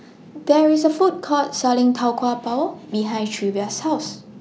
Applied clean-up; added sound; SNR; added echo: none; none; none; none.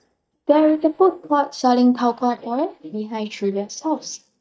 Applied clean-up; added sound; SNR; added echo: neural mask model DeepFilterNet 3.